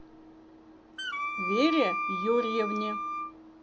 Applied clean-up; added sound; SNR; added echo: none; Wind instrument, woodwind instrument; 2 dB; none.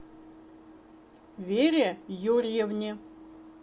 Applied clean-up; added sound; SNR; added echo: none; none; none; none.